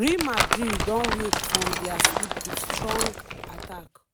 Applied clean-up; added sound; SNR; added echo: none; Rattle / Keys jangling + Crumpling, crinkling; -3 dB; none.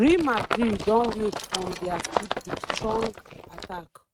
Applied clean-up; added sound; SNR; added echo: neural mask model RNNoise.